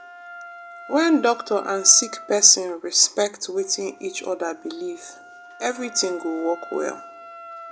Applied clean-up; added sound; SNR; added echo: none; Wind instrument, woodwind instrument; 18 dB; none.